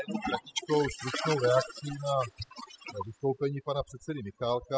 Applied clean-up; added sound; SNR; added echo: classical method spectral subtraction.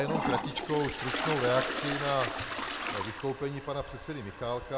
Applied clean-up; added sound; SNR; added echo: none; Toilet flush; 2 dB; none.